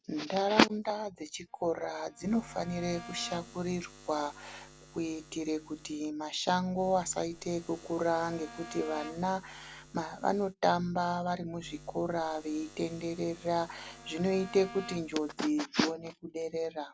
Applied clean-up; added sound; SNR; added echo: none; Bowed string instrument + Buzz; 18 dB; none.